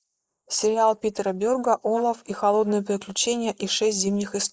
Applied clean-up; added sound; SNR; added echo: neural mask model Resemble Enhance denoiser.